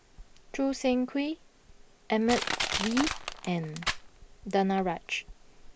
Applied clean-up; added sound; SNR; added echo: none; Crushing; 7 dB; none.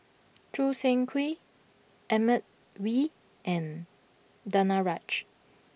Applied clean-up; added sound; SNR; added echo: none; none; none; none.